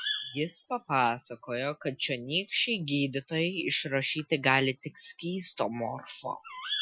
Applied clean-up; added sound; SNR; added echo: classical method Wiener filter.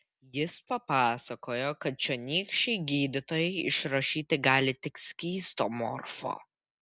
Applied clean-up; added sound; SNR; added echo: none; none; none; none.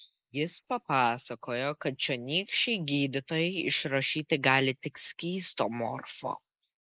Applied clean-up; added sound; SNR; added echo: neural mask model Resemble Enhance denoiser.